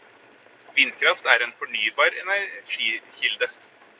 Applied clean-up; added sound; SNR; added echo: none; none; none; none.